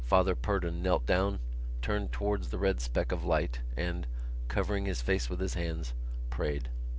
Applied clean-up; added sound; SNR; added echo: none; none; none; none.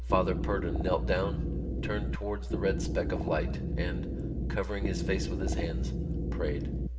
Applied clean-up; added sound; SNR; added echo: none; Wind instrument, woodwind instrument; 1 dB; reverberation time 0.7 s.